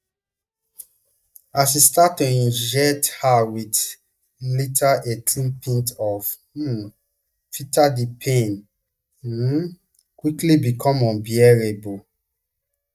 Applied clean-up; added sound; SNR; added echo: neural mask model DeepFilterNet 3.